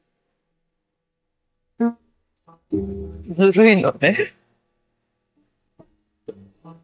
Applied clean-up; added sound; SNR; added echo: neural mask model DeepFilterNet 3.